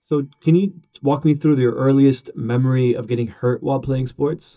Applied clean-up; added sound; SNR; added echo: neural mask model DeepFilterNet 3.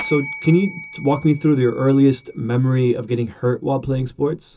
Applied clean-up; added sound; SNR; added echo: none; Bell; 18 dB; reverberation time 0.2 s.